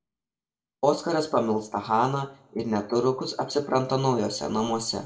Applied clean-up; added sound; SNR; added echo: none; none; none; reverberation time 0.4 s.